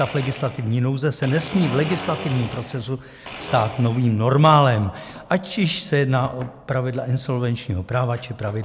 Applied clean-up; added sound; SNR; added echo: none; Domestic sounds, home sounds; 15 dB; none.